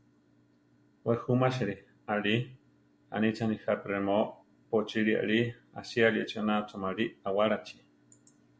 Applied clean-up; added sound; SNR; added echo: none; none; none; none.